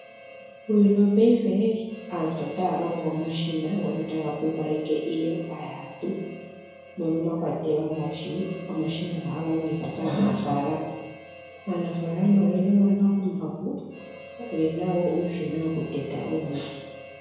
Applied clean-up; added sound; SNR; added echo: none; Harmonica; 18 dB; reverberation time 1.0 s.